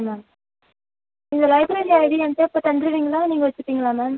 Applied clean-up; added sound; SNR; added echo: none; none; none; none.